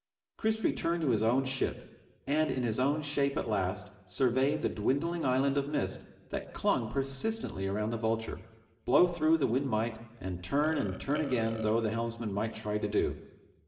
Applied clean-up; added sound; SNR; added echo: none; Burping, eructation; 12 dB; reverberation time 0.9 s.